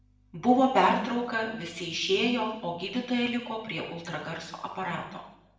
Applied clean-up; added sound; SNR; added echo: none; none; none; reverberation time 0.8 s.